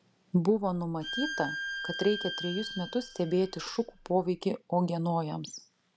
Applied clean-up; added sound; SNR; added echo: none; Bowed string instrument; 9 dB; none.